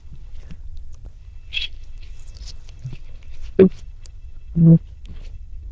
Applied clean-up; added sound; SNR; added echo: neural diffusion model UNIVERSE++.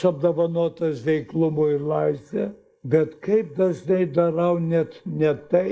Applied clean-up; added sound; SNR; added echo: neural mask model Resemble Enhance denoiser.